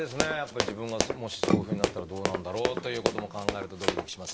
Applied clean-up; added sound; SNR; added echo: none; Run; -4 dB; none.